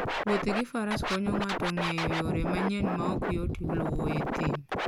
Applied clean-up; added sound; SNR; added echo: none; Scratching (performance technique); -1 dB; none.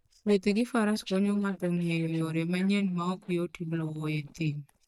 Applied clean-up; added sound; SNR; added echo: neural mask model DeepFilterNet 3.